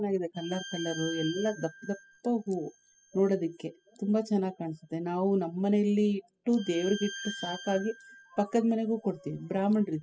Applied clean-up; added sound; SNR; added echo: classical method spectral subtraction.